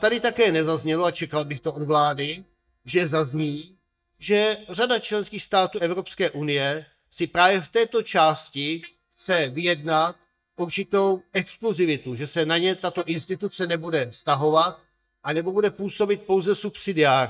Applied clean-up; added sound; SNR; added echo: neural mask model DeepFilterNet 3.